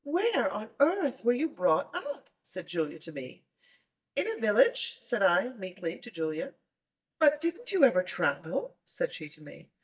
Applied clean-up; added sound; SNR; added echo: neural mask model DeepFilterNet 3.